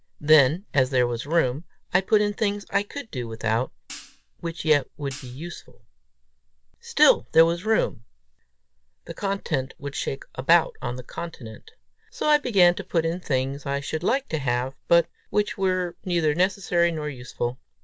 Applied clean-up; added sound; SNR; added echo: none; Hi-hat; 19 dB; none.